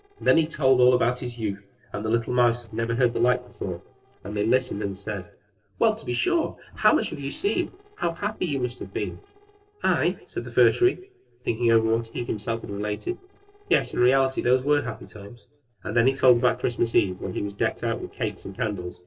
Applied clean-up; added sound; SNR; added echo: neural separator model SepFormer DNS4.